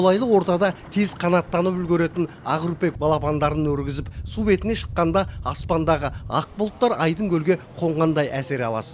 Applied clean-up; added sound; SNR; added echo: none; none; none; none.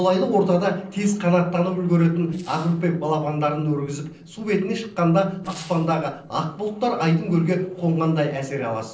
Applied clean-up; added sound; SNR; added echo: neural separator model SepFormer DNS4.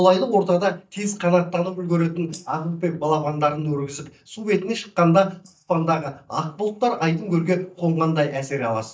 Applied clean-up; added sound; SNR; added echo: neural mask model DeepFilterNet 3.